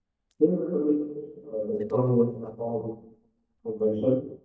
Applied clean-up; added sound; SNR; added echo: neural mask model DeepFilterNet 3.